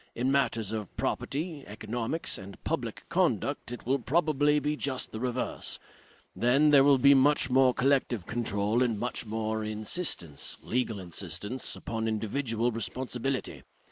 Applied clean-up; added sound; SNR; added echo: neural mask model Resemble Enhance denoiser.